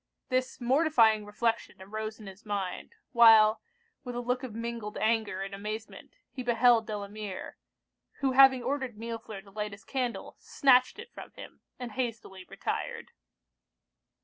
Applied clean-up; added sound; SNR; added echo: none; none; none; none.